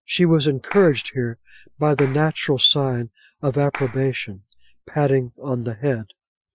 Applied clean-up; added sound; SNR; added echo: classical method Wiener filter.